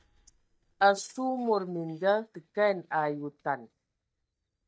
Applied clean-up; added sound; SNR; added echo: neural mask model DeepFilterNet 3.